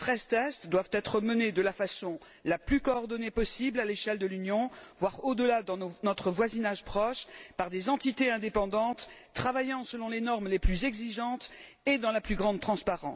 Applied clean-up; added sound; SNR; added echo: none; none; none; none.